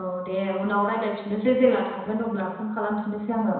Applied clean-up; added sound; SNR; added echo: none; none; none; reverberation time 1.0 s.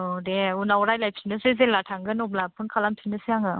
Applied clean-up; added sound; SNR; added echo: none; none; none; none.